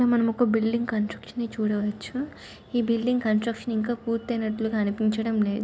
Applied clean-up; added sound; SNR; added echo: none; none; none; none.